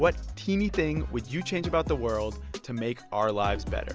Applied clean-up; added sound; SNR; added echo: none; none; none; none.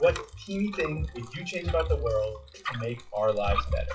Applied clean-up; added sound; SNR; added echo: classical method WPE with log-MMSE.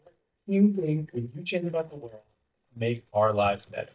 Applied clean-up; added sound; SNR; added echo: neural mask model DeepFilterNet 3.